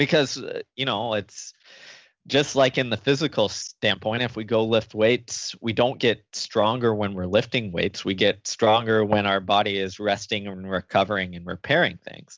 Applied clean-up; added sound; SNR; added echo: none; none; none; none.